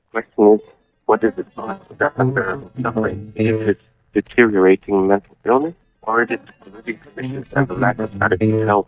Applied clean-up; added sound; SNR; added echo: neural mask model DeepFilterNet 3.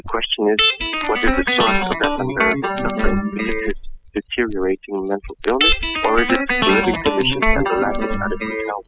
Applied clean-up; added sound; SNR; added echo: classical method spectral subtraction.